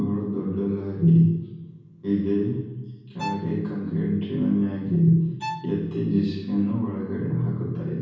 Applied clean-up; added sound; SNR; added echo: none; Bowed string instrument; 14 dB; reverberation time 1.2 s.